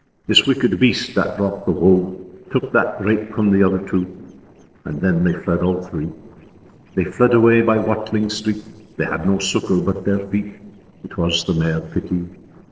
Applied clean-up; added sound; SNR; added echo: neural separator model SepFormer DNS4.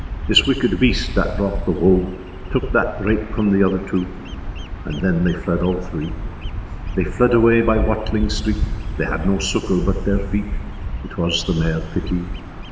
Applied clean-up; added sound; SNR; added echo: none; Bird vocalization, bird call, bird song; 5 dB; reverberation time 3.0 s.